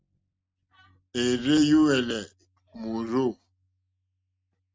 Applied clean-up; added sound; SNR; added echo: neural mask model RNNoise.